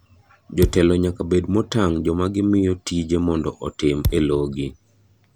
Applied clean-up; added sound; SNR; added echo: none; Thump, thud; 7 dB; none.